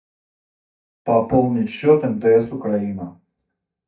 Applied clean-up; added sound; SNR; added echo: neural mask model DeepFilterNet 3.